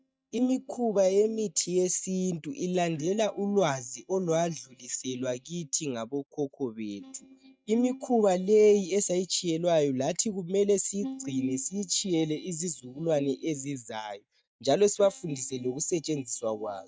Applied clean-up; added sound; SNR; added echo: neural mask model DeepFilterNet 3.